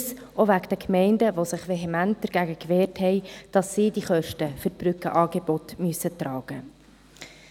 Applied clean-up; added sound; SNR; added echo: none; none; none; none.